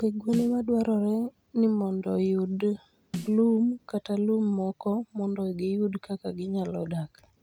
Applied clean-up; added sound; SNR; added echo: none; Snare drum; 14 dB; none.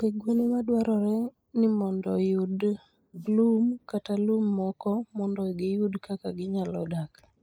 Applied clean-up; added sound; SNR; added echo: neural mask model Resemble Enhance denoiser.